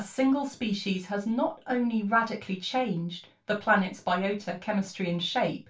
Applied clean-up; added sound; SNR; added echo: none; none; none; reverberation time 0.2 s.